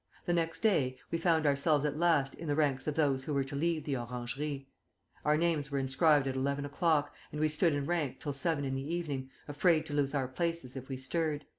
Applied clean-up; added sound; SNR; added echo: none; none; none; none.